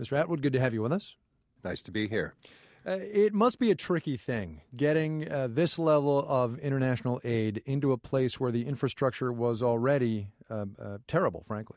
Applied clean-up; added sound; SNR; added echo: none; none; none; none.